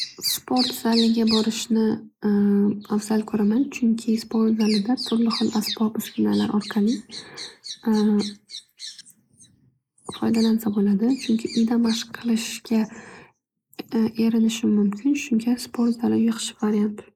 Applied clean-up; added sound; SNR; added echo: neural mask model Resemble Enhance denoiser.